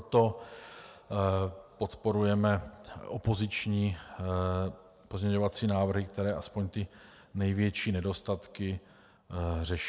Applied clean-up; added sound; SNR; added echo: none; none; none; none.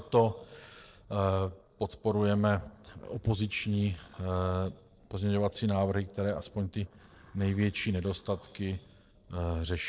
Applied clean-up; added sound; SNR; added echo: neural separator model SepFormer DNS4.